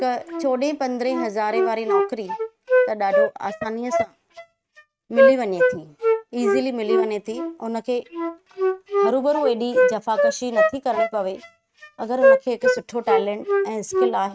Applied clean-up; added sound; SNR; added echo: neural mask model RNNoise.